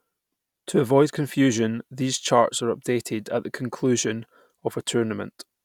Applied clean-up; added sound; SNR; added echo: none; none; none; none.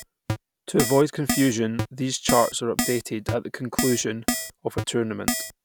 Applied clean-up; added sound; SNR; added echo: none; Keyboard (musical); 4 dB; none.